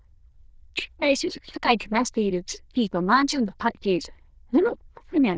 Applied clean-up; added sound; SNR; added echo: neural diffusion model UNIVERSE++.